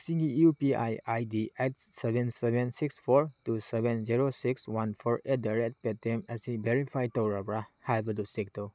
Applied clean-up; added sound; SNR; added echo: none; none; none; none.